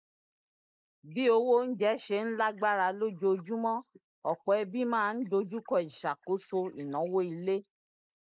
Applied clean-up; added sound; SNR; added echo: neural mask model Resemble Enhance denoiser.